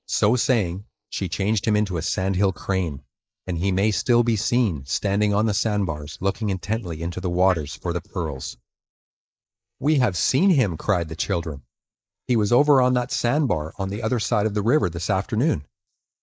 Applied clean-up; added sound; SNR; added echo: neural mask model Resemble Enhance denoiser.